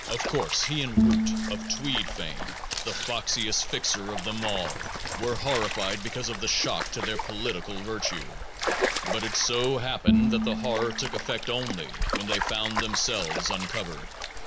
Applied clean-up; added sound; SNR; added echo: none; Bowed string instrument + Stream; -1 dB; none.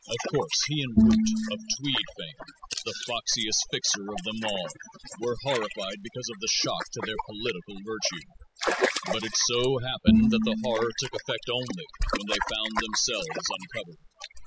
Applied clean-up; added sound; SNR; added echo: classical method spectral subtraction.